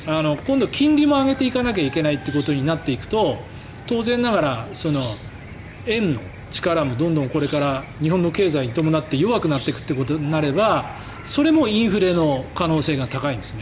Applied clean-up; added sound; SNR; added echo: none; Cricket / Chicken, rooster; 15 dB; none.